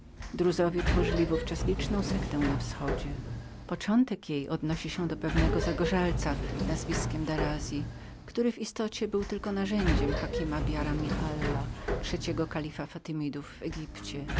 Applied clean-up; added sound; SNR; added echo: none; Sliding door; 1 dB; none.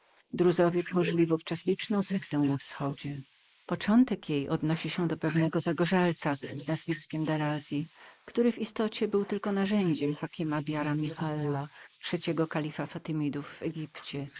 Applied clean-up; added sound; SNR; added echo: neural mask model Resemble Enhance denoiser.